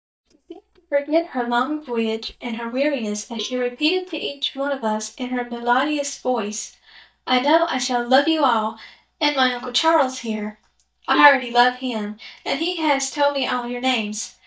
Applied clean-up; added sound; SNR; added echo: neural mask model DeepFilterNet 3.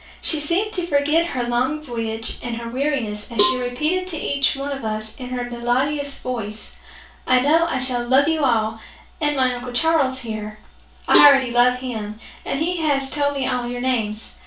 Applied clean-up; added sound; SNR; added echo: none; Cowbell; 5 dB; reverberation time 0.3 s.